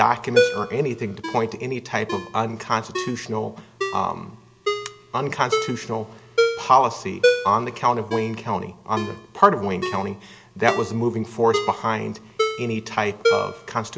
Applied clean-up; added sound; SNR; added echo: none; Ringtone; 4 dB; none.